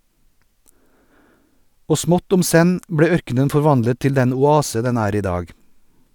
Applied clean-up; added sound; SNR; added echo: none; none; none; none.